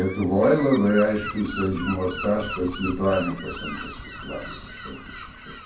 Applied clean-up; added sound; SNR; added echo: none; Gull, seagull; 11 dB; reverberation time 0.6 s.